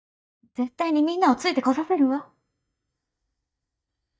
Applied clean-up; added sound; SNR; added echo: neural mask model DeepFilterNet 3.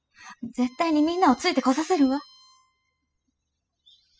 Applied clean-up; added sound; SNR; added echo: classical method spectral subtraction.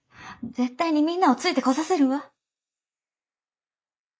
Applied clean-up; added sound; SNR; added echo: neural mask model Resemble Enhance denoiser.